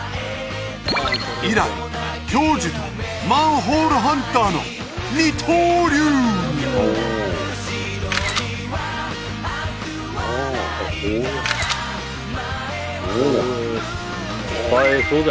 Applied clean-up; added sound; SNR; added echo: none; none; none; none.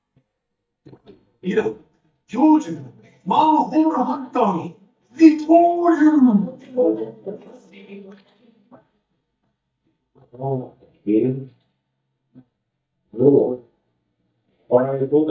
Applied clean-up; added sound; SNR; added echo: neural mask model DeepFilterNet 3.